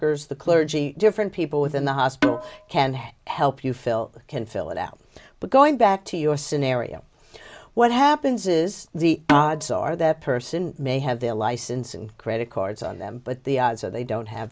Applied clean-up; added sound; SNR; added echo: none; Percussion; 2 dB; none.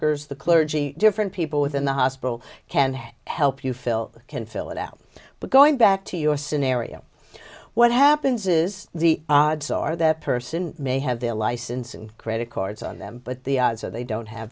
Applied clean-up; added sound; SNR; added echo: none; none; none; none.